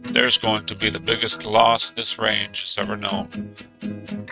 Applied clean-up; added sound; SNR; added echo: neural mask model RNNoise.